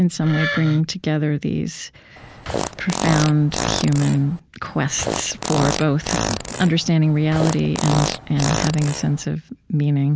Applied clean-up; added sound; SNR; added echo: none; Fart + Wood; 6 dB; none.